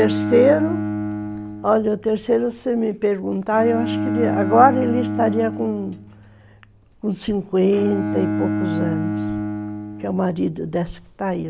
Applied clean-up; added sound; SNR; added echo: none; Bowed string instrument; 5 dB; none.